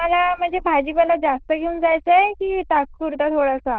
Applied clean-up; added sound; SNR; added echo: neural diffusion model UNIVERSE++.